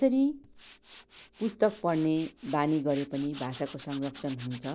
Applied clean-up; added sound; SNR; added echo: none; Tools; 19 dB; none.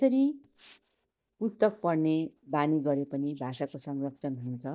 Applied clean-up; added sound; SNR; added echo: neural mask model DeepFilterNet 3.